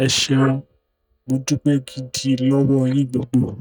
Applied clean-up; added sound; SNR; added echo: neural mask model DeepFilterNet 3.